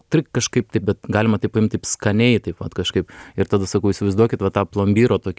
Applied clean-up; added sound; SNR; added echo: none; none; none; none.